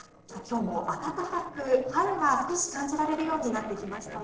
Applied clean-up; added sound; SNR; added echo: neural separator model SepFormer DNS4.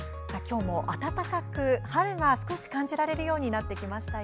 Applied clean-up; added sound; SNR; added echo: none; none; none; none.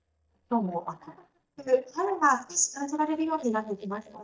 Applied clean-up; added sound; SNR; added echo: neural mask model DeepFilterNet 3.